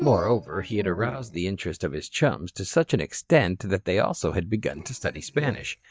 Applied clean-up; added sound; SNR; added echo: neural mask model DeepFilterNet 3.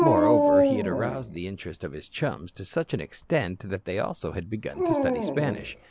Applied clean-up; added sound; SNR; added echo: none; Dog; -2 dB; none.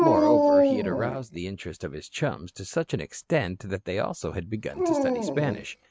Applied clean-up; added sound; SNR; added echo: neural mask model RNNoise.